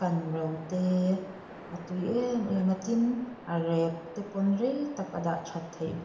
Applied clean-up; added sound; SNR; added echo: none; Waves, surf; 16 dB; reverberation time 0.8 s.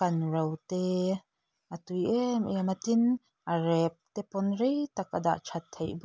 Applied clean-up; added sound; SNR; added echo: none; none; none; none.